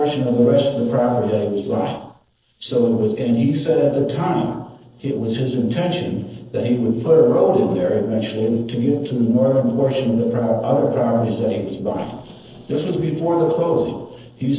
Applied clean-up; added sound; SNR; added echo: neural separator model SepFormer DNS4.